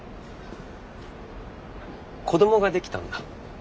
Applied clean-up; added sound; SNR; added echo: none; none; none; none.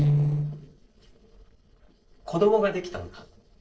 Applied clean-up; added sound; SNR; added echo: neural separator model SepFormer DNS4.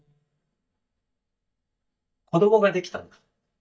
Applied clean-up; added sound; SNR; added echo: neural mask model DeepFilterNet 3.